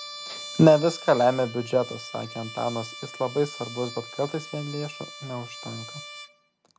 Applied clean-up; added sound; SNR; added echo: none; Trumpet; 14 dB; none.